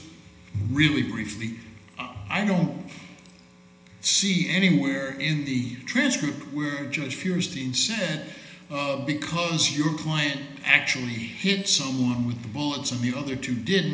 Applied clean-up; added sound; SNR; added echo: none; none; none; reverberation time 1.0 s.